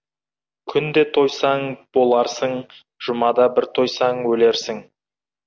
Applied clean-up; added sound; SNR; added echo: none; none; none; none.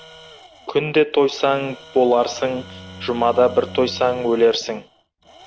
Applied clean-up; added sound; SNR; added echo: none; Bowed string instrument + Tools; 20 dB; none.